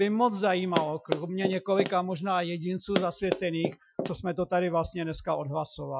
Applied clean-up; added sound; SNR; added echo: classical method Wiener filter.